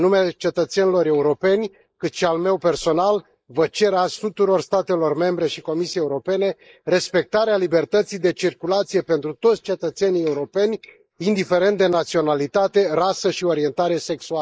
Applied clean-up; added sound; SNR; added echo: neural mask model Resemble Enhance denoiser.